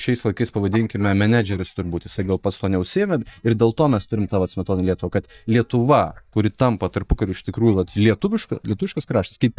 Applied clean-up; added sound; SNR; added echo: neural mask model DeepFilterNet 3.